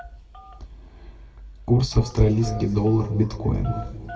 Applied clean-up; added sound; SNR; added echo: none; Telephone; 19 dB; reverberation time 2.4 s.